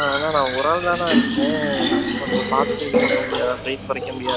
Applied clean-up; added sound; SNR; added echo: none; Fill (with liquid); -1 dB; none.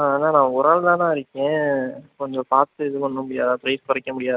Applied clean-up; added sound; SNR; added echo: none; none; none; none.